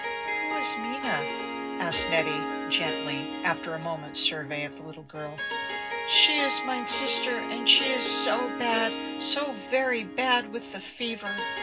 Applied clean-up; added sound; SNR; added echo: none; Harp; 6 dB; reverberation time 0.4 s.